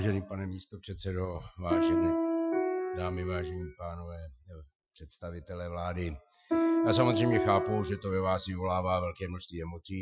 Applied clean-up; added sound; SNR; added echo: classical method Wiener filter.